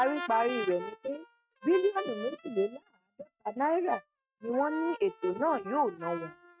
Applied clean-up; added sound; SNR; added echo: neural mask model RNNoise.